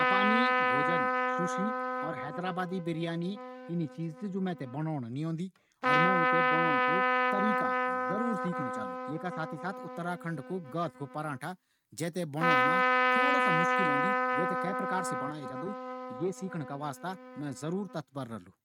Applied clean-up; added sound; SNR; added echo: neural mask model RNNoise.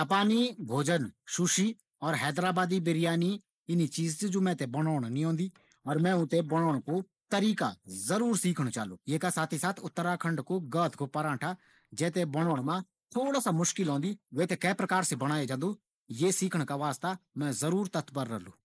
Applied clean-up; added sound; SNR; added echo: neural mask model Resemble Enhance denoiser.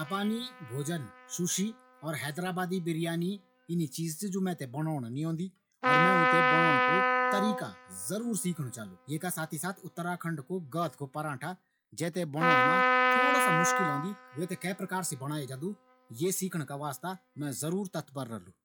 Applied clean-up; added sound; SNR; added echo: classical method log-MMSE.